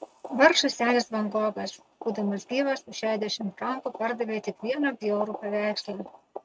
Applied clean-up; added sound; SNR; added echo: neural mask model RNNoise.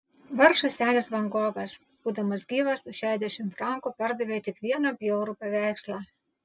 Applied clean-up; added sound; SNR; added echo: none; none; none; none.